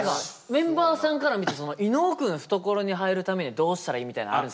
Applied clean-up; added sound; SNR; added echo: none; none; none; none.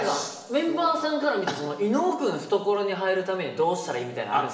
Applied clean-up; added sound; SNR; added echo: none; none; none; reverberation time 1.2 s.